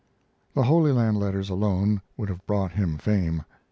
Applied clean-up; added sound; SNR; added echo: none; none; none; none.